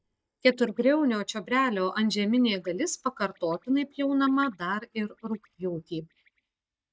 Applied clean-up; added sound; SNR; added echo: neural mask model DeepFilterNet 3.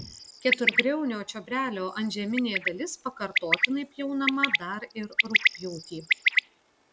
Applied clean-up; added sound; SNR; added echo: none; Bird; -2 dB; none.